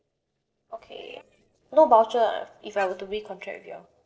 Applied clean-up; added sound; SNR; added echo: neural separator model SepFormer DNS4.